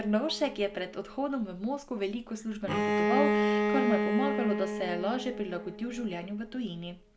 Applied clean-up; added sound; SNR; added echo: none; Bowed string instrument; 0 dB; none.